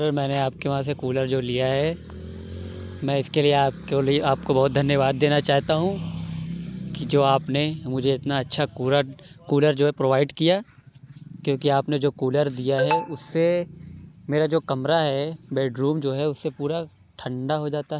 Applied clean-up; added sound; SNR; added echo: none; none; none; none.